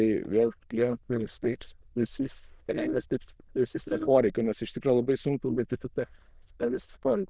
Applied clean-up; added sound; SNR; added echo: neural diffusion model UNIVERSE++.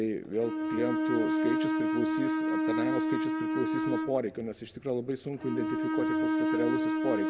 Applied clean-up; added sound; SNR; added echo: none; Bowed string instrument; -4 dB; none.